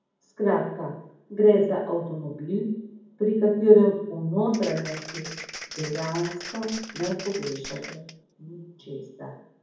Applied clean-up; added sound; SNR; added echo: none; Applause; 13 dB; reverberation time 1.2 s.